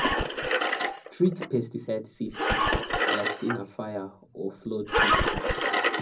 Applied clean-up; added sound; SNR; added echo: none; Engine; -5 dB; reverberation time 0.4 s.